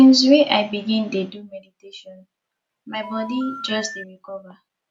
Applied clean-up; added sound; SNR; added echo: none; Telephone; 14 dB; none.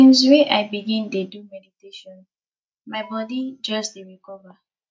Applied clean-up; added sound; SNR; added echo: neural mask model DeepFilterNet 3.